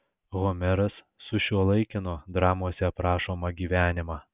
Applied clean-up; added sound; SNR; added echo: none; none; none; none.